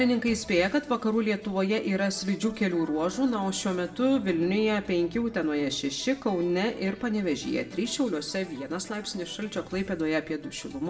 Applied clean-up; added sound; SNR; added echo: none; none; none; reverberation time 0.6 s.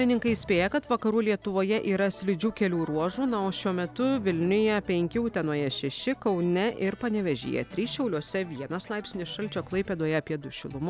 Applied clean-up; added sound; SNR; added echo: none; none; none; none.